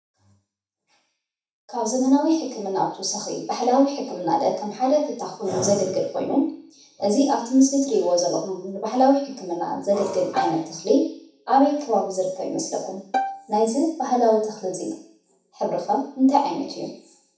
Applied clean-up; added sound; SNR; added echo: none; Bowed string instrument; 6 dB; reverberation time 0.7 s.